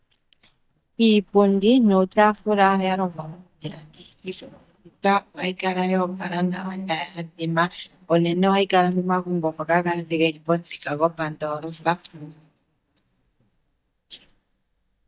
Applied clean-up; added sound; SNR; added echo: neural mask model DeepFilterNet 3.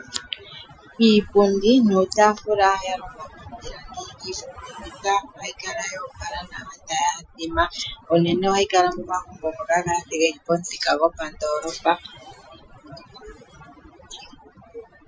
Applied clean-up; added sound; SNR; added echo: classical method Wiener filter.